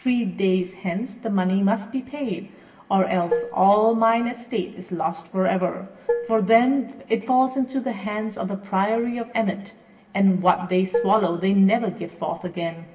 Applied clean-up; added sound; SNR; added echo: none; Dishes, pots, and pans; 6 dB; reverberation time 0.9 s.